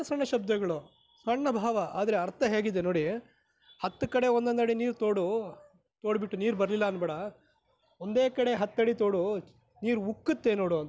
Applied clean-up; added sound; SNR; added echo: none; none; none; none.